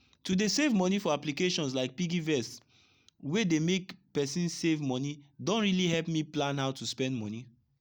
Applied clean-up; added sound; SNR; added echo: none; none; none; none.